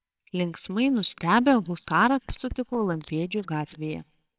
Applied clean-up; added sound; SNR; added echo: neural separator model SepFormer WHAMR!.